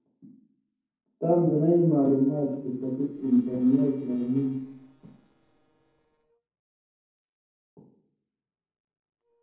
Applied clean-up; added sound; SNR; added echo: neural separator model SepFormer DNS4.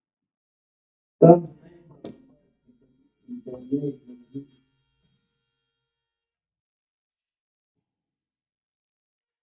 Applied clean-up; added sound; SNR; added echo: neural mask model DeepFilterNet 3.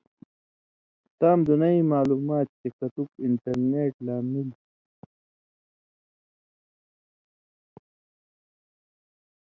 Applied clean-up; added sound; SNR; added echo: none; none; none; none.